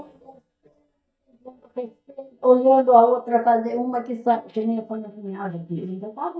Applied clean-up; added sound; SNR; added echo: neural mask model DeepFilterNet 3.